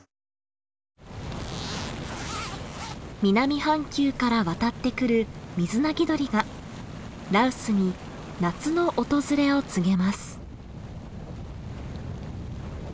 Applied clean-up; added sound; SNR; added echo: none; Zipper (clothing); 12 dB; none.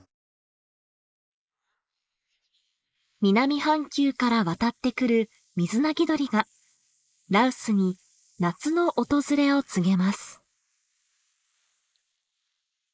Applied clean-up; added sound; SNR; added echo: neural mask model Resemble Enhance denoiser.